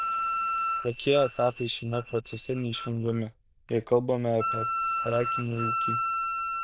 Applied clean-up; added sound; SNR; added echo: neural diffusion model UNIVERSE++.